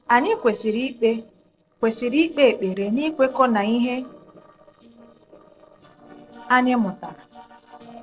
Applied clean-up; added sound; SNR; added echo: neural separator model SepFormer DNS4.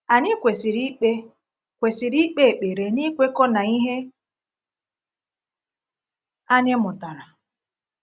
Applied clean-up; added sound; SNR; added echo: none; none; none; none.